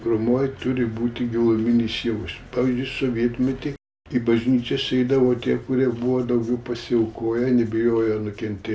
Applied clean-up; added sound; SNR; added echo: none; none; none; none.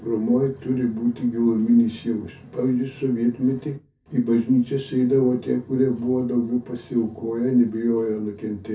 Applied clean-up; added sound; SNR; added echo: none; none; none; reverberation time 0.3 s.